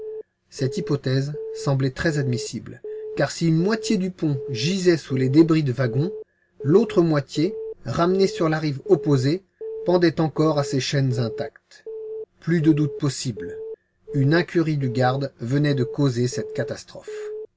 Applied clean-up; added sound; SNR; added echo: none; Alarm / Keyboard (musical); 12 dB; none.